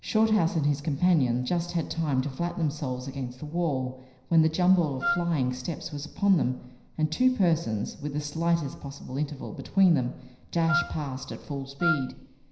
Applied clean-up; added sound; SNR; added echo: none; Wind instrument, woodwind instrument; 5 dB; reverberation time 0.9 s.